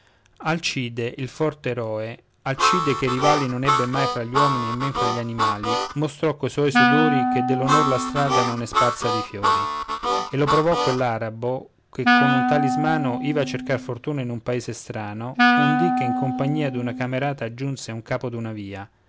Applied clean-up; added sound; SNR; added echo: none; Wind instrument, woodwind instrument + Harmonica; -3 dB; none.